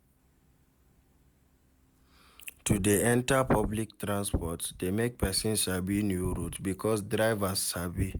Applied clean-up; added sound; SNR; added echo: none; none; none; none.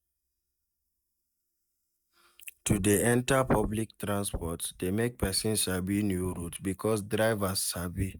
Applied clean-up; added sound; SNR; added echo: neural mask model DeepFilterNet 3.